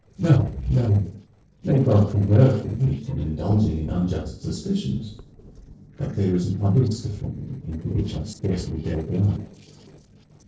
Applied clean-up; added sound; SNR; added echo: neural separator model SepFormer DNS4.